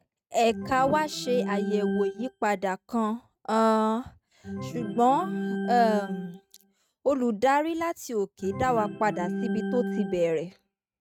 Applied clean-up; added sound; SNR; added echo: neural mask model RNNoise.